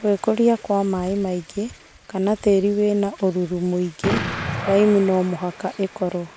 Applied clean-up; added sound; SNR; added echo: none; Explosion; 12 dB; none.